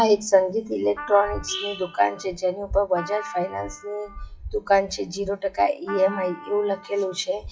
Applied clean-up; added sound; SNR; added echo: classical method WPE with log-MMSE.